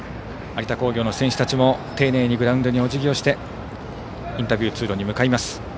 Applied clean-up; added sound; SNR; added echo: none; none; none; none.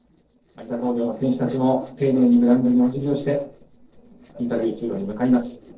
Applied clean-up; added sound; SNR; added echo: neural separator model SepFormer DNS4.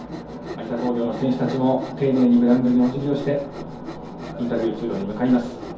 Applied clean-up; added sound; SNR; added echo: none; Sawing; 16 dB; reverberation time 0.6 s.